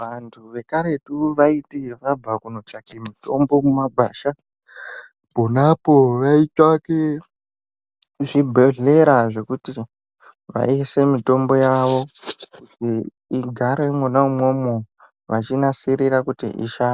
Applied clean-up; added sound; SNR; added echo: none; none; none; none.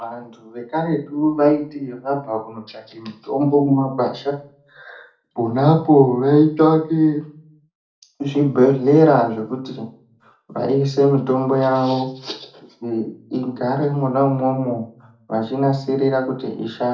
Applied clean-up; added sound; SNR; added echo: none; none; none; reverberation time 0.4 s.